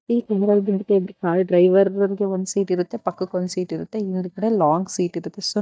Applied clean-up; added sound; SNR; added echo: neural mask model DeepFilterNet 3.